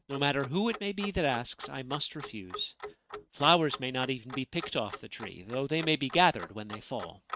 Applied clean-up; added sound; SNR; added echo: neural mask model RNNoise.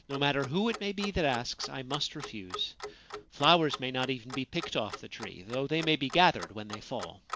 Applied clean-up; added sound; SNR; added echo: none; Clock; 14 dB; none.